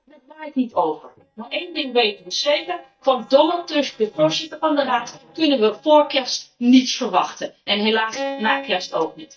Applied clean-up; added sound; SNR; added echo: neural mask model DeepFilterNet 3.